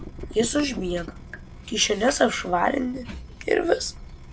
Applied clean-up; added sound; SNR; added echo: none; Drip / Water tap, faucet; 13 dB; none.